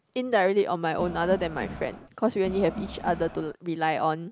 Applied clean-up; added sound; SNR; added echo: none; Crowd; 11 dB; none.